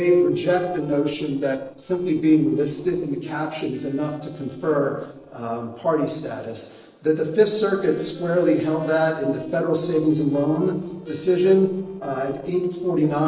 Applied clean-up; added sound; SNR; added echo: neural separator model SepFormer DNS4.